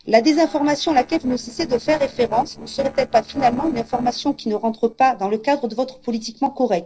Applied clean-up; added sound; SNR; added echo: neural separator model SepFormer DNS4.